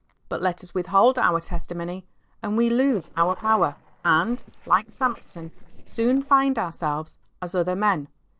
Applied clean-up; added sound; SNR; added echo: neural separator model SepFormer DNS4.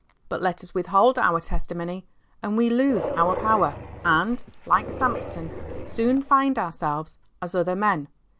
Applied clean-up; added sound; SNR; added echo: none; Dog; 8 dB; none.